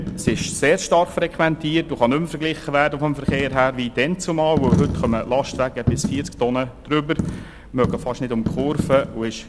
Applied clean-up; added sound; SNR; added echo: none; Coin (dropping); 6 dB; none.